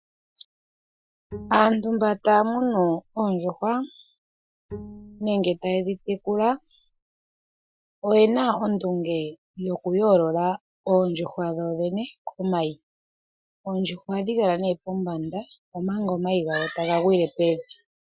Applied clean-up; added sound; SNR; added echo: classical method Wiener filter.